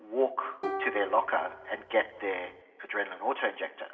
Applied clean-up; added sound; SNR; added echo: none; Plucked string instrument; 9 dB; reverberation time 2.9 s.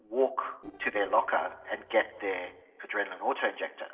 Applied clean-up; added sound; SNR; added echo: neural separator model SepFormer DNS4.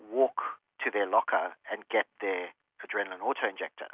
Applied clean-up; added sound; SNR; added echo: none; none; none; none.